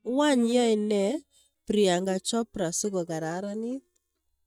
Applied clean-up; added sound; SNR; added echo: neural mask model DeepFilterNet 3.